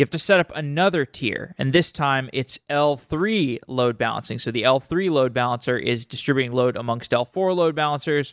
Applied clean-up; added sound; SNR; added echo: none; none; none; none.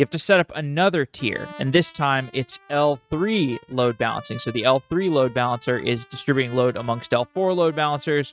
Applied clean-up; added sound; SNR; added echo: neural mask model RNNoise.